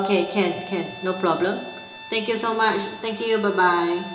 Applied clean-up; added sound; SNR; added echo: none; Bowed string instrument; 17 dB; reverberation time 0.8 s.